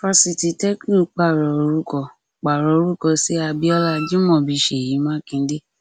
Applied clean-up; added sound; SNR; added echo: none; Wind instrument, woodwind instrument; 10 dB; none.